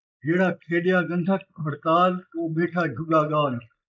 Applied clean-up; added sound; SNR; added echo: neural mask model Resemble Enhance denoiser.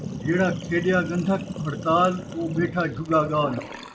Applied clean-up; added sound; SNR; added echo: none; Sink (filling or washing); 10 dB; none.